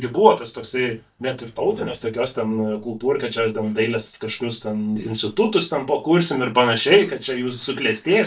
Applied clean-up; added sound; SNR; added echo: neural mask model DeepFilterNet 3.